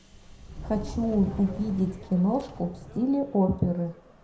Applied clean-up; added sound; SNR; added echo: none; Subway, metro, underground; 13 dB; reverberation time 0.4 s.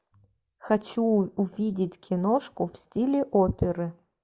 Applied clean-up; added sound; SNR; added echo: none; none; none; none.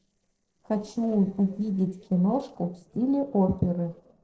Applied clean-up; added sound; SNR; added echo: neural separator model SepFormer DNS4.